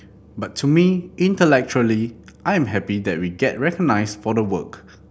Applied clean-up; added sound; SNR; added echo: none; none; none; none.